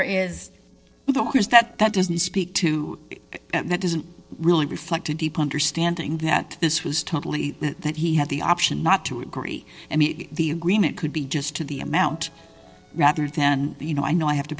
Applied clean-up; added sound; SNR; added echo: neural separator model SepFormer DNS4.